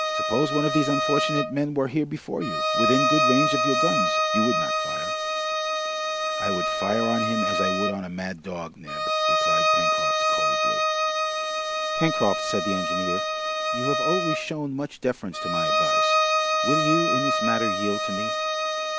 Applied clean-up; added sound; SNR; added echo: none; Bowed string instrument; -4 dB; none.